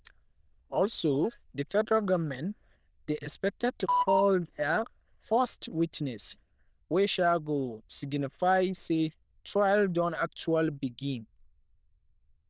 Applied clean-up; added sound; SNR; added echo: neural diffusion model UNIVERSE++.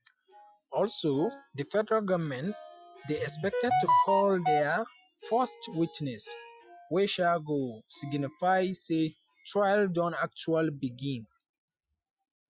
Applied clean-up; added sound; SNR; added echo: classical method Wiener filter.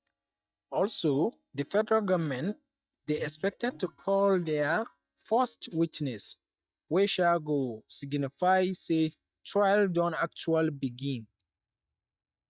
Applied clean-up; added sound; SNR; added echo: neural mask model DeepFilterNet 3.